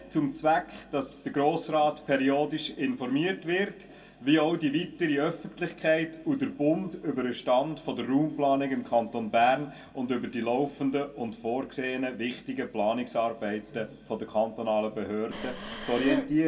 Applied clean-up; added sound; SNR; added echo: none; Breathing; 5 dB; reverberation time 0.2 s.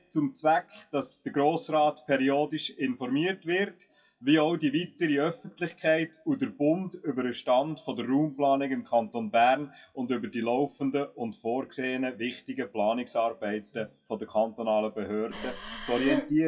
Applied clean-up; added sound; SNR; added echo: classical method WPE with log-MMSE.